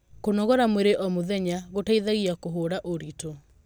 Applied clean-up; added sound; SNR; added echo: none; none; none; none.